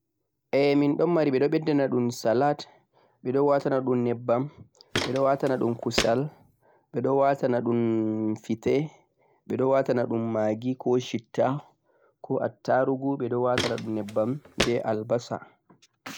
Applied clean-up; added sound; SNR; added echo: none; Walk, footsteps; 7 dB; none.